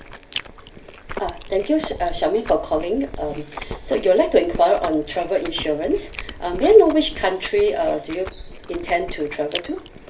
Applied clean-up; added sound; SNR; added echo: none; Chewing, mastication; 13 dB; reverberation time 0.3 s.